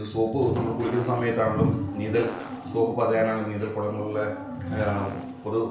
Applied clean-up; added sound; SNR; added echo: none; Fart; 16 dB; reverberation time 0.5 s.